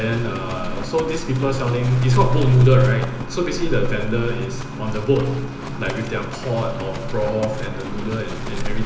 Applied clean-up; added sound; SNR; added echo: none; Livestock, farm animals, working animals; 5 dB; reverberation time 0.8 s.